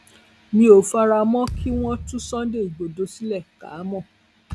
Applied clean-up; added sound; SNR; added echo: none; Thump, thud; 15 dB; none.